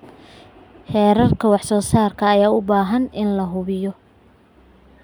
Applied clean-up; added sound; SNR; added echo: none; none; none; none.